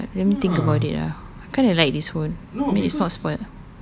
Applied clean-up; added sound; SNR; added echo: none; none; none; none.